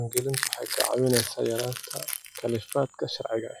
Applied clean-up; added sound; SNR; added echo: classical method log-MMSE.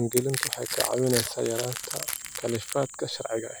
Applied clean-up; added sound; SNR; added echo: none; Crushing; 5 dB; none.